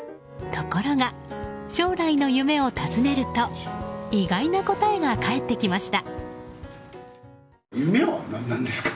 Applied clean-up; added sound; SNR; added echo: none; none; none; none.